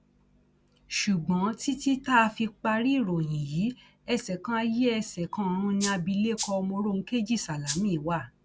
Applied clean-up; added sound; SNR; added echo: none; Rattle (instrument); 8 dB; none.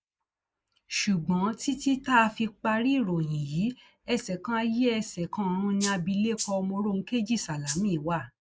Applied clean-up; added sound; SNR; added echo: neural mask model Resemble Enhance denoiser.